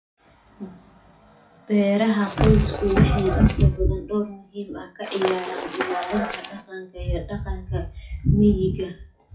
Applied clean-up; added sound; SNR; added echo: classical method WPE with log-MMSE.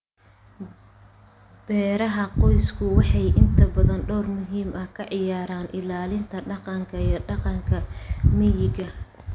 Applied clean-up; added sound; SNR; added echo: none; none; none; none.